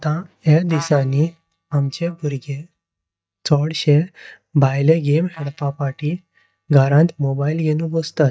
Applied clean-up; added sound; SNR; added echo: neural mask model DeepFilterNet 3.